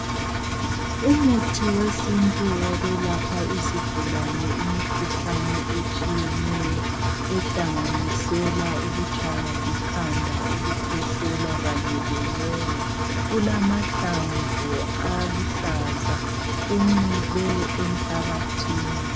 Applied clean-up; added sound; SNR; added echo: none; Engine; -2 dB; none.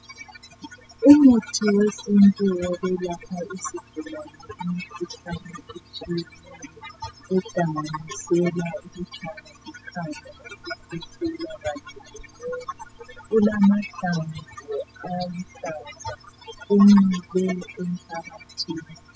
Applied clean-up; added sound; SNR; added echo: classical method spectral subtraction.